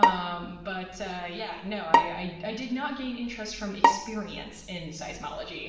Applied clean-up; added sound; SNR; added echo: none; Bowed string instrument; -5 dB; reverberation time 1.0 s.